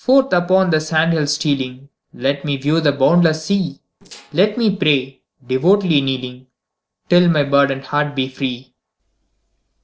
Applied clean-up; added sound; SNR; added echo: neural separator model SepFormer DNS4.